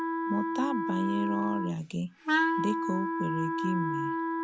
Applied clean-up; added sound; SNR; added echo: none; Wind instrument, woodwind instrument; -2 dB; none.